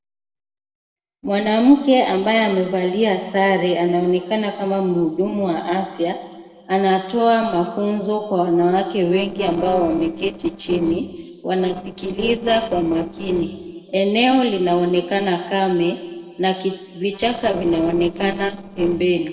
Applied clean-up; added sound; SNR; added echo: neural separator model SepFormer DNS4.